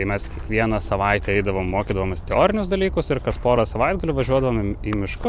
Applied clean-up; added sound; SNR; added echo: none; none; none; none.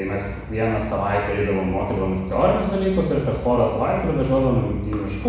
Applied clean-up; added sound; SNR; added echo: none; none; none; reverberation time 1.1 s.